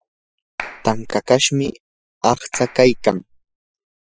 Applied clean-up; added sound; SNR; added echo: classical method Wiener filter.